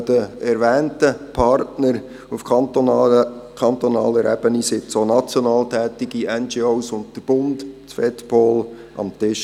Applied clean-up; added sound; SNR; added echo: none; none; none; none.